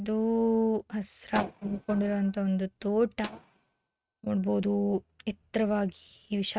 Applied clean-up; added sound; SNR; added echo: neural mask model RNNoise.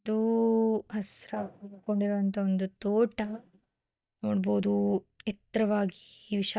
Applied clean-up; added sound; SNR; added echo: neural mask model DeepFilterNet 3.